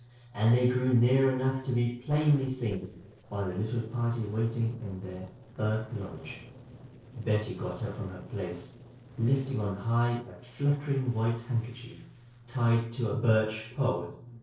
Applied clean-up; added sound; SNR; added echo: neural separator model SepFormer DNS4.